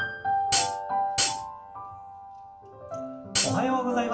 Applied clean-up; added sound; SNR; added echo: none; Hi-hat; -2 dB; reverberation time 0.3 s.